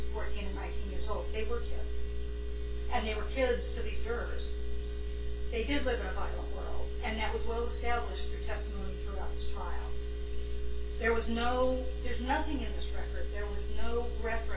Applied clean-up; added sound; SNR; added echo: none; Engine; 3 dB; reverberation time 0.2 s.